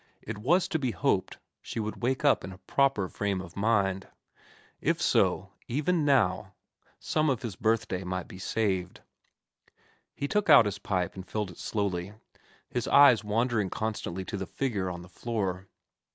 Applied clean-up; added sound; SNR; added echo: none; none; none; none.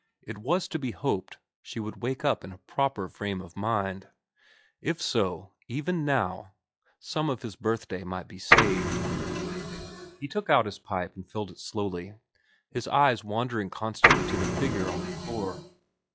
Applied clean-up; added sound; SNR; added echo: classical method log-MMSE.